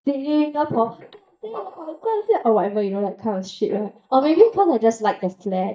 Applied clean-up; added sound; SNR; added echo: neural mask model DeepFilterNet 3.